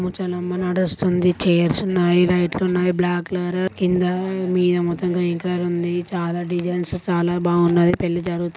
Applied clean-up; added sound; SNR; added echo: none; none; none; none.